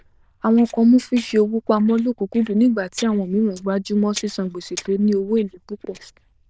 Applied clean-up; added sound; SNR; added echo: neural diffusion model UNIVERSE++.